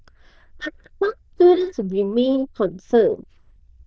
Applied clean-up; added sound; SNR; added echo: neural diffusion model UNIVERSE++.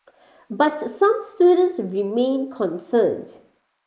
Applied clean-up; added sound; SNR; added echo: neural mask model Resemble Enhance denoiser.